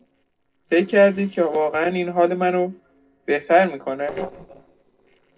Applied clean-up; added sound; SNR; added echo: neural separator model SepFormer DNS4.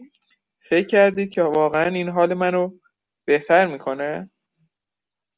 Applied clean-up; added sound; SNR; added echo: none; none; none; none.